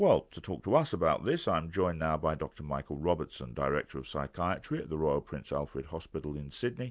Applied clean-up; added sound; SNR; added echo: none; none; none; none.